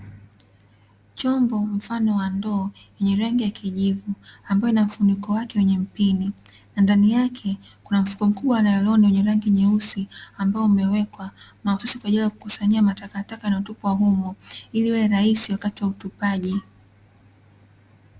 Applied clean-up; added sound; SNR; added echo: none; none; none; none.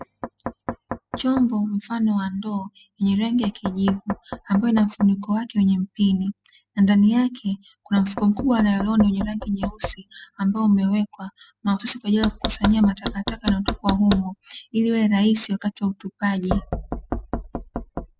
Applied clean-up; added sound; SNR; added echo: classical method spectral subtraction.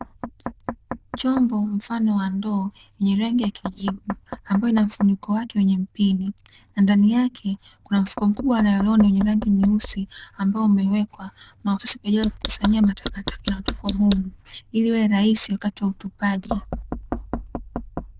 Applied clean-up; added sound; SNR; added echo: neural diffusion model UNIVERSE++.